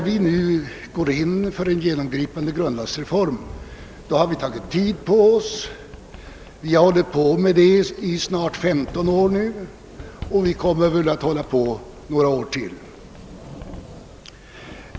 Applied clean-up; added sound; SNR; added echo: none; Sliding door; 18 dB; none.